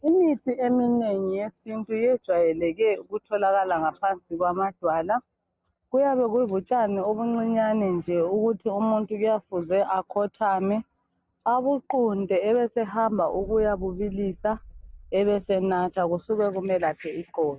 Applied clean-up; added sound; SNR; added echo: none; Boom; 19 dB; none.